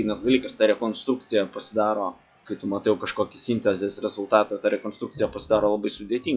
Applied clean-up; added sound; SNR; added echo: classical method log-MMSE.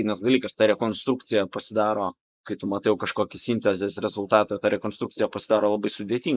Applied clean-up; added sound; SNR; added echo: neural mask model Resemble Enhance denoiser.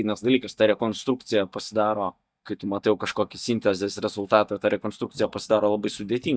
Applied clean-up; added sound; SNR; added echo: neural mask model DeepFilterNet 3.